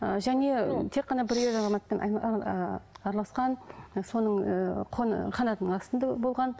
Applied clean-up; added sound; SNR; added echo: none; none; none; none.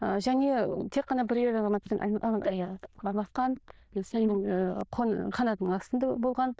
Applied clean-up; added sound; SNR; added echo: neural diffusion model UNIVERSE++.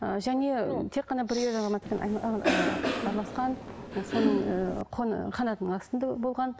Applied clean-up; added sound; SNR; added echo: none; Cough; 1 dB; none.